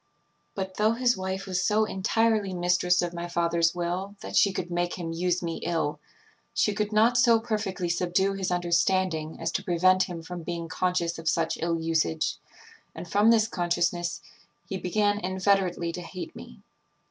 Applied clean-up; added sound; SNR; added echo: none; none; none; none.